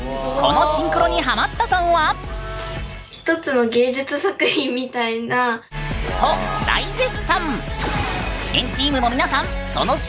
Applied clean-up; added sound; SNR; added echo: none; none; none; none.